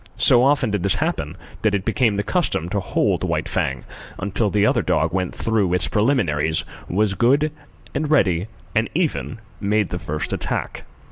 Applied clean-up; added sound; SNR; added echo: none; none; none; none.